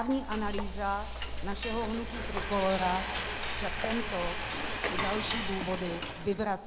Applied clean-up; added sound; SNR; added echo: none; Frying (food); 1 dB; none.